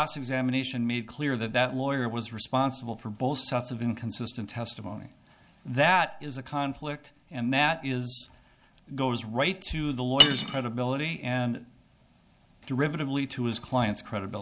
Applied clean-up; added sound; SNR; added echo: none; Cutlery, silverware; 0 dB; none.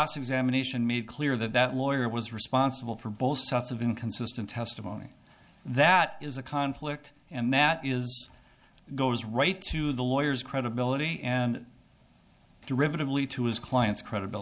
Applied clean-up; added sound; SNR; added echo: none; none; none; none.